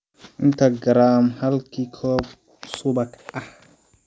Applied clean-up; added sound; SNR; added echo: none; none; none; none.